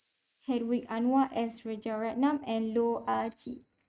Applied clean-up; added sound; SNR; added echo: neural mask model RNNoise.